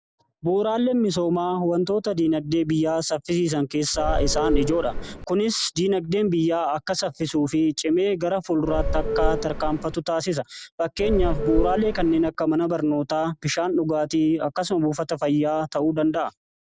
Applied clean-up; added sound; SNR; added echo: none; Subway, metro, underground / Doorbell; 1 dB; none.